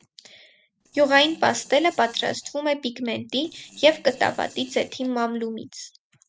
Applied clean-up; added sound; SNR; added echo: neural separator model SepFormer DNS4.